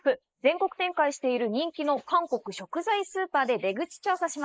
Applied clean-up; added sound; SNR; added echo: neural mask model Resemble Enhance denoiser.